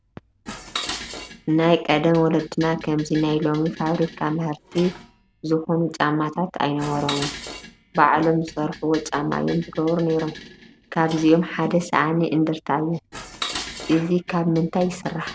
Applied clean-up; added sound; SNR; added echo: none; Dishes, pots, and pans; 15 dB; none.